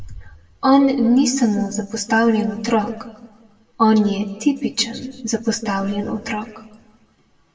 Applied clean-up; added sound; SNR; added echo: none; none; none; reverberation time 1.0 s.